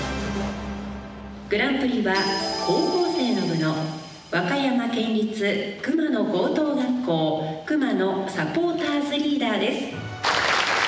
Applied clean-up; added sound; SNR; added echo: none; none; none; none.